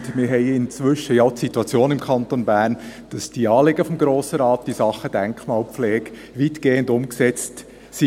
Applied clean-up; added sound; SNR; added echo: none; none; none; none.